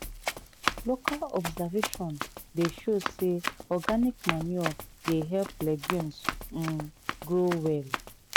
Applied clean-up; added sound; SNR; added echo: none; Run; 5 dB; none.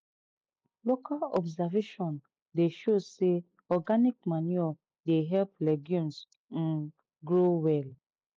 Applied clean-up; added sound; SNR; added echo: none; none; none; none.